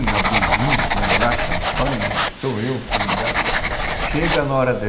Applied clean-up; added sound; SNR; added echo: none; Writing; -4 dB; reverberation time 0.8 s.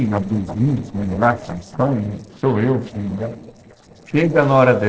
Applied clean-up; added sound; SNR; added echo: neural separator model SepFormer DNS4.